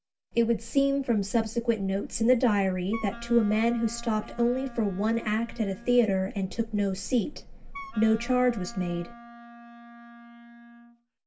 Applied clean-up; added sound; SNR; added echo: none; Wind instrument, woodwind instrument; 18 dB; reverberation time 0.2 s.